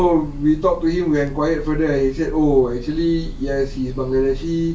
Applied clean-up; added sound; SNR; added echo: none; Bird / Breathing; 10 dB; none.